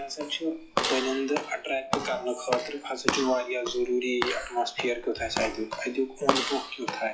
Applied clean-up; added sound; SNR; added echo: classical method log-MMSE.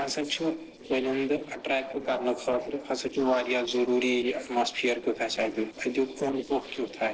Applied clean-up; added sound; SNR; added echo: neural separator model SepFormer DNS4.